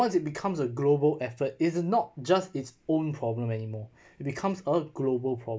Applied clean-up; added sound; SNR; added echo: none; none; none; none.